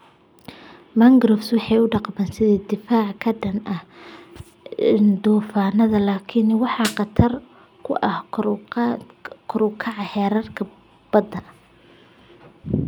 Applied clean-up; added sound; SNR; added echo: none; Snare drum; 13 dB; none.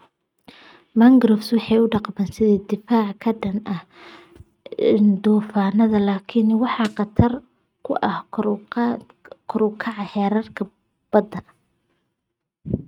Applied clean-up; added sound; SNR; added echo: neural mask model RNNoise.